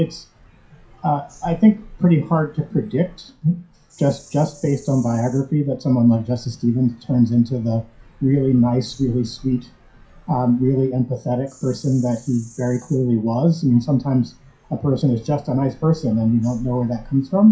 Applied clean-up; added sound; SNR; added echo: classical method WPE with log-MMSE.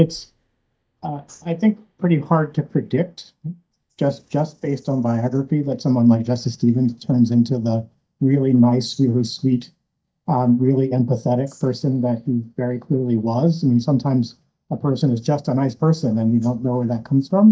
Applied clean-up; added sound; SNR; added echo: neural mask model DeepFilterNet 3.